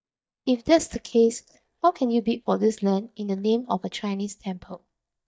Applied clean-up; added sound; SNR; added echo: neural mask model DeepFilterNet 3.